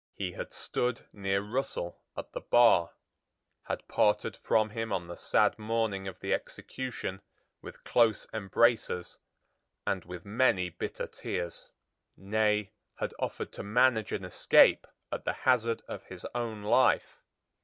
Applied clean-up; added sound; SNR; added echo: none; none; none; none.